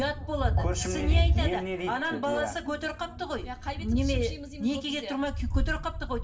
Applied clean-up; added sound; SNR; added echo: none; Thunder; -1 dB; reverberation time 0.4 s.